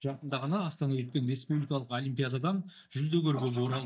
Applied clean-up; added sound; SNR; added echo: neural mask model DeepFilterNet 3.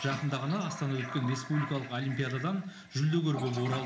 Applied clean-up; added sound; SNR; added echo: none; Toilet flush; 11 dB; reverberation time 0.4 s.